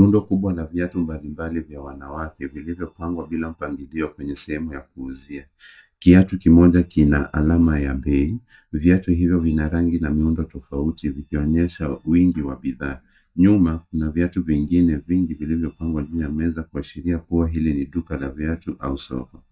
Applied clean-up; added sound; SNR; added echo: neural mask model DeepFilterNet 3.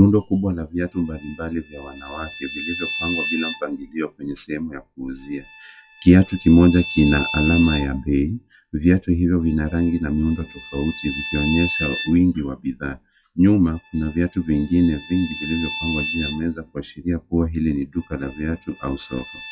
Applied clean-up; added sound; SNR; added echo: classical method WPE with log-MMSE.